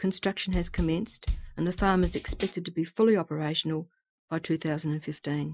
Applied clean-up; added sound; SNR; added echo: classical method Wiener filter.